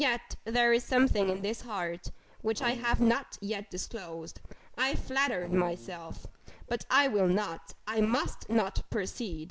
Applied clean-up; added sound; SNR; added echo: neural separator model SepFormer DNS4.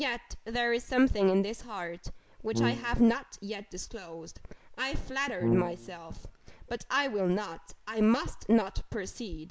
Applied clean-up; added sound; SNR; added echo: none; Brass instrument; 2 dB; none.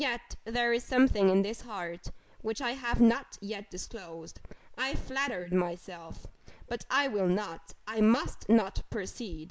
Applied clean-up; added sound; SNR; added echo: neural mask model Resemble Enhance denoiser.